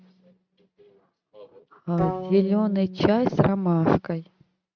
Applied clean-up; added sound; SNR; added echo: neural mask model RNNoise.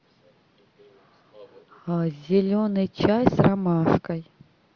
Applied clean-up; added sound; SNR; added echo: none; none; none; none.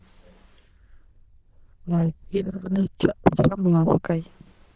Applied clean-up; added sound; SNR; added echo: neural diffusion model UNIVERSE++.